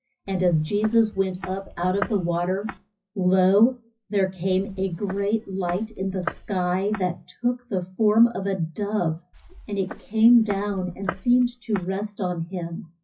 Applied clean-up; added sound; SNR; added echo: classical method WPE with log-MMSE.